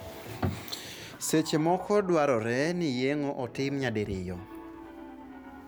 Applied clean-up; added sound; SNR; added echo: none; Piano; 16 dB; none.